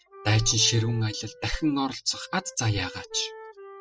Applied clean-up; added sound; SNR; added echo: classical method spectral subtraction.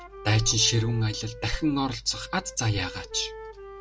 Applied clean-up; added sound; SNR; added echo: none; Wind instrument, woodwind instrument; 16 dB; none.